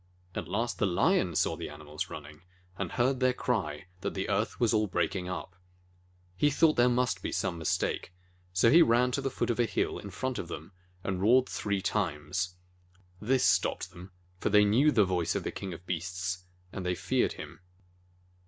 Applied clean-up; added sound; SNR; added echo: none; none; none; none.